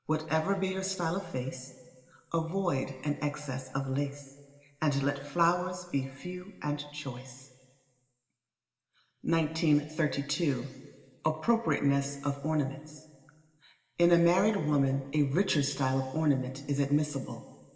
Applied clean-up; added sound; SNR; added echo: none; none; none; reverberation time 1.6 s.